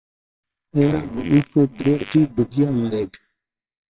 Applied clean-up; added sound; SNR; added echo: neural separator model SepFormer WHAMR!.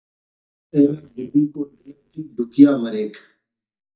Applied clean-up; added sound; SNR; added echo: neural mask model DeepFilterNet 3.